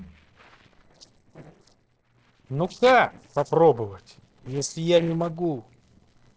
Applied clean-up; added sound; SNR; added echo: neural separator model SepFormer DNS4.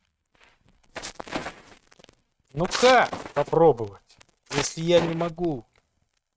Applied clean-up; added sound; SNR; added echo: neural mask model RNNoise.